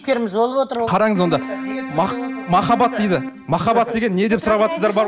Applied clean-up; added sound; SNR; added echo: none; Keyboard (musical); 12 dB; none.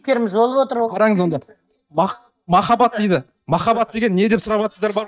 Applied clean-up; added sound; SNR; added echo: neural mask model DeepFilterNet 3.